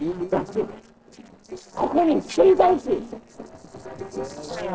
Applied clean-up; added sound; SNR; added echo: neural separator model SepFormer DNS4.